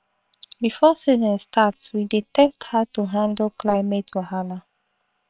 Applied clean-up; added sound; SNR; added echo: neural separator model SepFormer WHAM!.